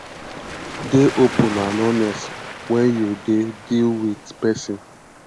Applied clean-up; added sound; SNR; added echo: none; Waves, surf; 12 dB; none.